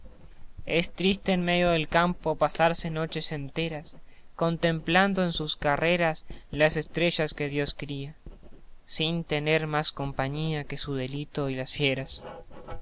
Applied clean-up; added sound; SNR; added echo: none; Writing; 14 dB; none.